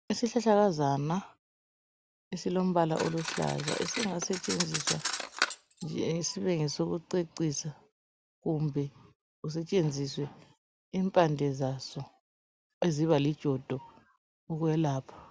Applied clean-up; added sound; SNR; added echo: none; Cutlery, silverware; 6 dB; none.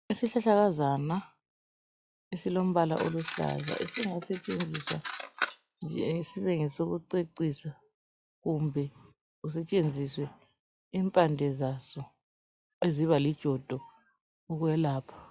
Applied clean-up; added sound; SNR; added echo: classical method log-MMSE.